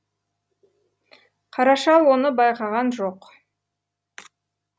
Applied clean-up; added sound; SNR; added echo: none; none; none; none.